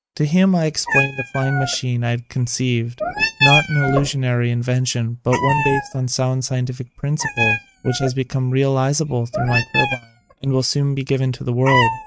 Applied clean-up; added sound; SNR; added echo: neural mask model RNNoise.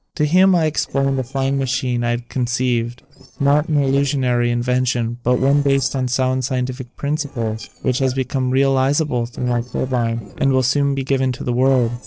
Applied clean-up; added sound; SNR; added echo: neural separator model SepFormer DNS4.